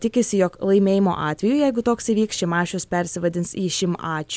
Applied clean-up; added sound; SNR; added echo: none; none; none; none.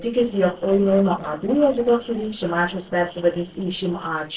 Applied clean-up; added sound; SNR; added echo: neural separator model SepFormer DNS4.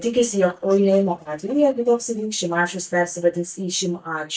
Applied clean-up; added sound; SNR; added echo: neural mask model DeepFilterNet 3.